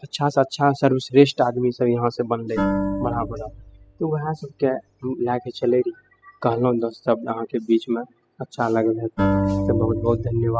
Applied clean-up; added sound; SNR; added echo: classical method spectral subtraction.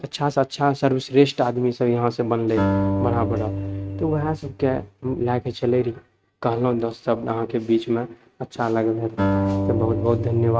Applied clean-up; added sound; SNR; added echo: neural mask model RNNoise.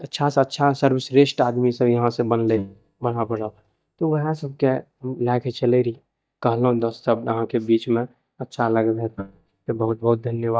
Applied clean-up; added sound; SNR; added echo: neural mask model DeepFilterNet 3.